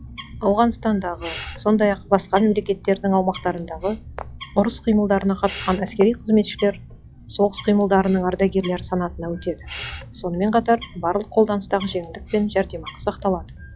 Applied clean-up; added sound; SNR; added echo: classical method log-MMSE.